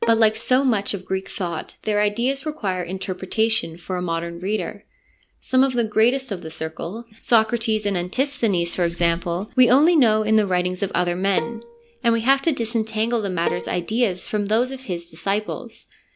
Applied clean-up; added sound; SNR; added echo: none; Bowed string instrument; 12 dB; none.